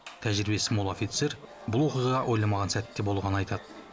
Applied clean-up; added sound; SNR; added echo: none; none; none; none.